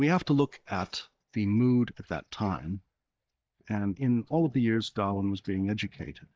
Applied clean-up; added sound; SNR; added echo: neural mask model DeepFilterNet 3.